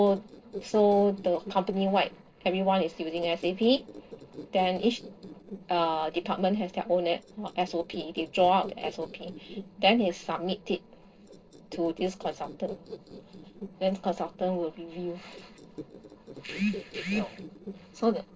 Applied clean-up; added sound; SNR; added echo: neural separator model SepFormer DNS4.